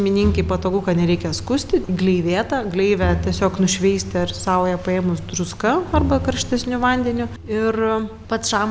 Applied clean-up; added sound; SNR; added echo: none; Bowed string instrument; 10 dB; none.